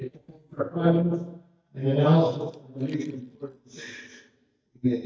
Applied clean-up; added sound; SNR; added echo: neural mask model DeepFilterNet 3.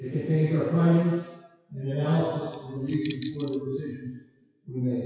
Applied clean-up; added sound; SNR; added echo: classical method WPE with log-MMSE.